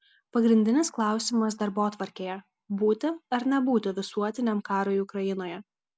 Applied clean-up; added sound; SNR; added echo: none; none; none; none.